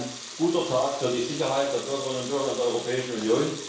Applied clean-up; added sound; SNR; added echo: none; Sink (filling or washing) / Water tap, faucet / Liquid; 12 dB; reverberation time 0.6 s.